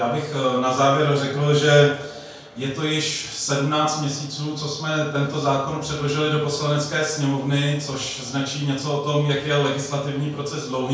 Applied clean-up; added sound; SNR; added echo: none; none; none; reverberation time 0.5 s.